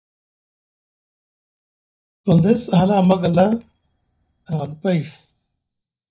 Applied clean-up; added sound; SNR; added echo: neural mask model DeepFilterNet 3.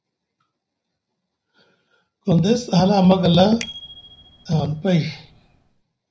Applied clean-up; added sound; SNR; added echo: none; Bicycle bell; 20 dB; reverberation time 0.5 s.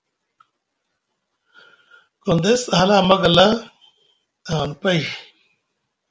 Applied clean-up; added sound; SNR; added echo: none; none; none; none.